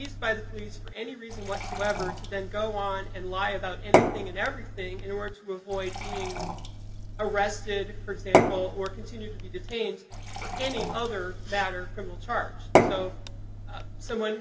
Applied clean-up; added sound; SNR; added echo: none; Fill (with liquid) / Glass / Water; -3 dB; reverberation time 1.5 s.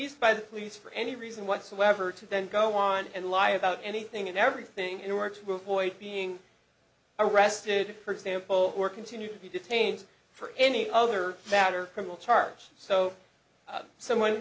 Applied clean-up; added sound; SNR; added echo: none; none; none; none.